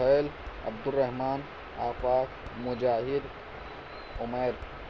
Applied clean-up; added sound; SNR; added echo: none; Hands; 19 dB; none.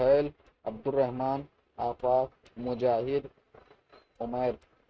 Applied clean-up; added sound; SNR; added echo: neural mask model RNNoise.